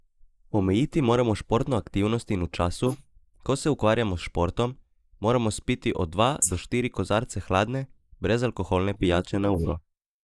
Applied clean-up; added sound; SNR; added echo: neural mask model Resemble Enhance denoiser.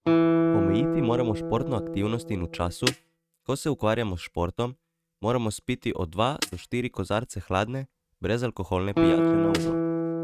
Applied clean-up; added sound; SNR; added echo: neural mask model RNNoise.